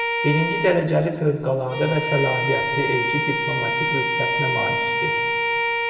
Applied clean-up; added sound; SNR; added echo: none; Bowed string instrument; 0 dB; reverberation time 1.9 s.